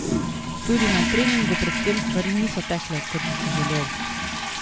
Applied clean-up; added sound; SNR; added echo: none; Toilet flush; -1 dB; none.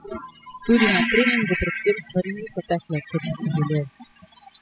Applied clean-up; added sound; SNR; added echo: classical method spectral subtraction.